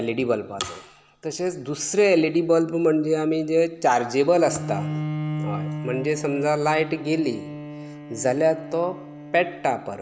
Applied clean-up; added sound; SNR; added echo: none; Bowed string instrument; 11 dB; none.